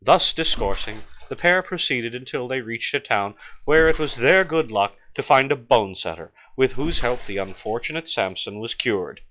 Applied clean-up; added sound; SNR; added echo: classical method log-MMSE.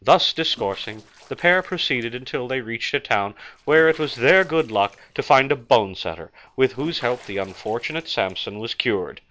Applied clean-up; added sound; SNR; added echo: neural separator model SepFormer DNS4.